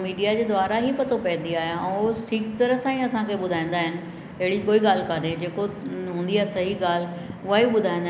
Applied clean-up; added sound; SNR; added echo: none; none; none; none.